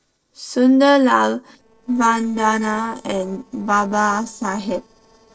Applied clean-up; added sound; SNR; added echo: neural separator model SepFormer DNS4.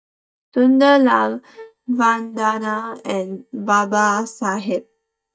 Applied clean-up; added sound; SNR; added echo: neural mask model DeepFilterNet 3.